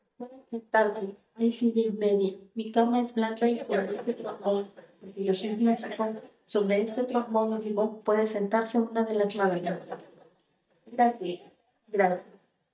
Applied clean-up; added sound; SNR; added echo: neural mask model DeepFilterNet 3.